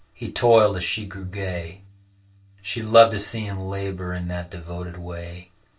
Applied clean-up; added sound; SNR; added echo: none; Bowed string instrument; 19 dB; reverberation time 0.2 s.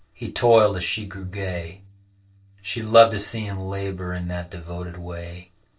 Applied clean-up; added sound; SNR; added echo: neural separator model SepFormer DNS4.